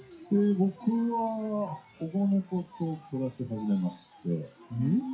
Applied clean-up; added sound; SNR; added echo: classical method WPE with log-MMSE.